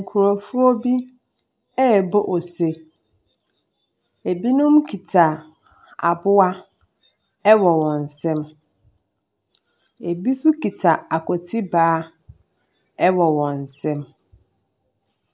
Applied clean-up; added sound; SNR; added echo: none; none; none; none.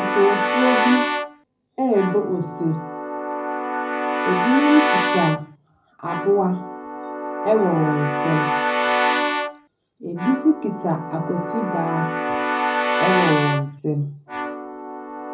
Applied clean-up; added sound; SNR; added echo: none; Keyboard (musical) / Brass instrument; 1 dB; reverberation time 0.4 s.